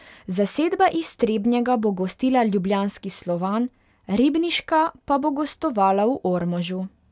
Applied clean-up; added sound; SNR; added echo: none; none; none; none.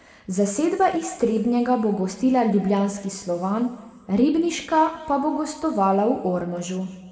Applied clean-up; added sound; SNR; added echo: none; none; none; reverberation time 1.4 s.